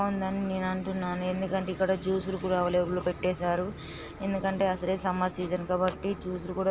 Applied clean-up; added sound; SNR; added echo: none; Bus; 16 dB; none.